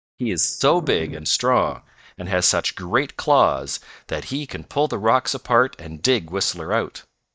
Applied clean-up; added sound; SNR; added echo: neural mask model DeepFilterNet 3.